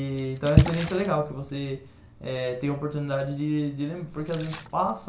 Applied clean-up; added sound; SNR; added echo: none; Splash, splatter; 2 dB; reverberation time 0.4 s.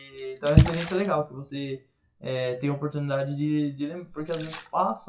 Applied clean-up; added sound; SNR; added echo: classical method WPE with log-MMSE.